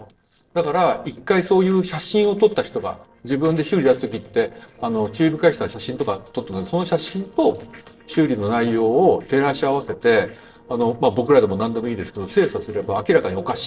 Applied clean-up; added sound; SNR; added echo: neural separator model SepFormer DNS4.